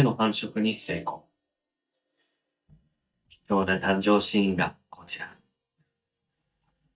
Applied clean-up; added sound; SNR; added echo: neural mask model DeepFilterNet 3.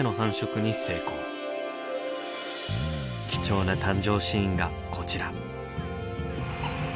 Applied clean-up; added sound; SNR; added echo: none; none; none; none.